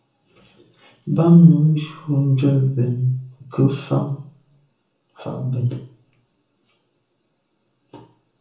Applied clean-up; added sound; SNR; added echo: none; none; none; reverberation time 0.6 s.